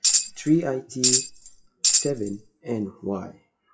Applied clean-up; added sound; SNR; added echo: classical method WPE with log-MMSE.